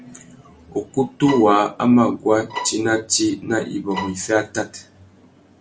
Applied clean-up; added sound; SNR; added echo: none; Bowed string instrument; 11 dB; none.